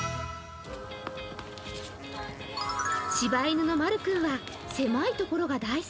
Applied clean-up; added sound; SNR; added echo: none; Wind instrument, woodwind instrument; 19 dB; none.